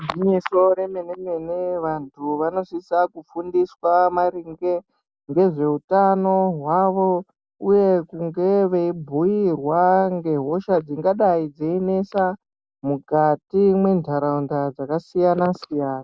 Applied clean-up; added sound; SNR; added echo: none; none; none; none.